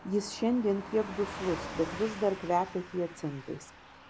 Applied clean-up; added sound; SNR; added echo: none; Car passing by / Truck; 12 dB; none.